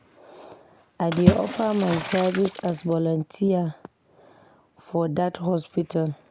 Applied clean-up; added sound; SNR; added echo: none; Water / Splash, splatter; 1 dB; none.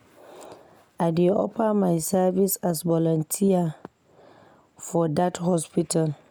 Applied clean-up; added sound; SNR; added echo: none; none; none; none.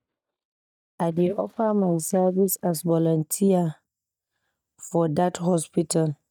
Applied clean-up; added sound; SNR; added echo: neural mask model DeepFilterNet 3.